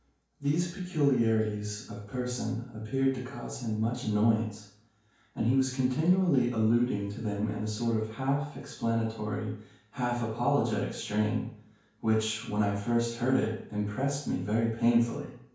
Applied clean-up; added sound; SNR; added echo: none; none; none; reverberation time 0.5 s.